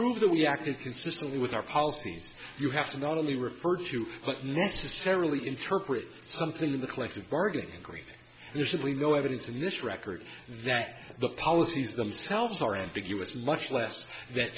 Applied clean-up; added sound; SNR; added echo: none; none; none; none.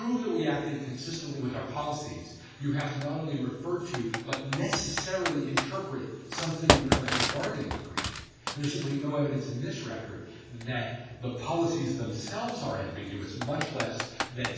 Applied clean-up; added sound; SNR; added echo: none; Computer keyboard; 3 dB; reverberation time 1.2 s.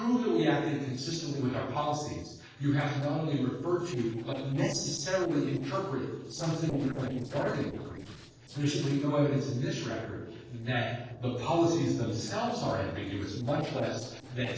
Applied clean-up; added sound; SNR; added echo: neural separator model SepFormer DNS4.